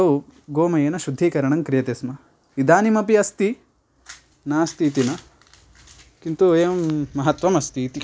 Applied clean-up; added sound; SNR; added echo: none; none; none; none.